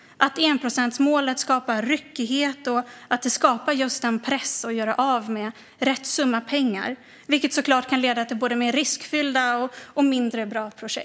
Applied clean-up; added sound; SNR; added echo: none; none; none; none.